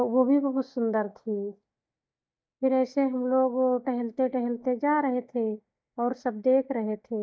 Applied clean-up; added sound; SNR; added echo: neural mask model DeepFilterNet 3.